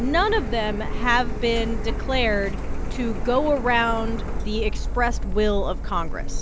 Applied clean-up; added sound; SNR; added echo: none; Printer; 0 dB; none.